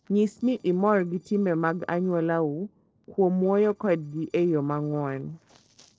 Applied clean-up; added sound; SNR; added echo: neural separator model SepFormer DNS4.